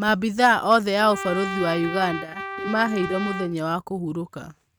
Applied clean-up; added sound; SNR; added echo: neural mask model RNNoise.